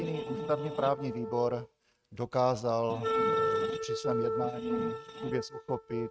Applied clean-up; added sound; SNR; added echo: neural mask model RNNoise.